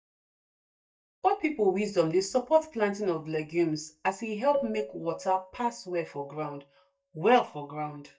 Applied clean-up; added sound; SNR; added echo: neural mask model DeepFilterNet 3.